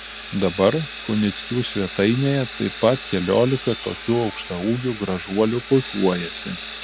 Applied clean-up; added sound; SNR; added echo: none; Sawing; 12 dB; none.